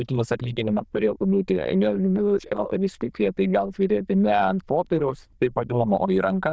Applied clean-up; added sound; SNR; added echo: neural diffusion model UNIVERSE++.